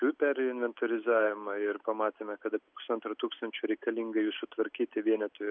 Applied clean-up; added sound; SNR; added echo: none; none; none; none.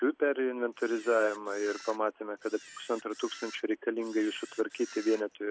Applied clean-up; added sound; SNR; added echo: none; Camera; 18 dB; none.